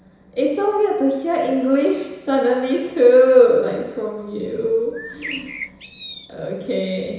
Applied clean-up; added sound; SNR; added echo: none; Bird; 16 dB; reverberation time 1.0 s.